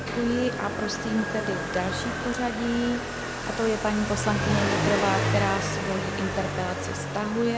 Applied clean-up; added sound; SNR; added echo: none; Motorcycle; 1 dB; none.